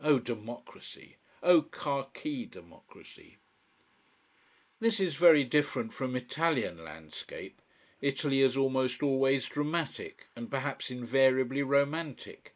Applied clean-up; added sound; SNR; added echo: neural mask model Resemble Enhance denoiser.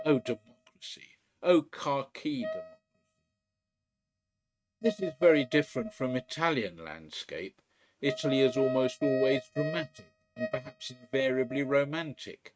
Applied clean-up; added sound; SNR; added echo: neural mask model RNNoise.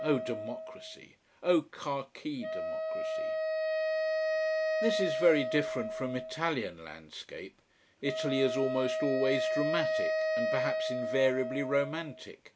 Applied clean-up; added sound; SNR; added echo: none; Wind instrument, woodwind instrument; 0 dB; none.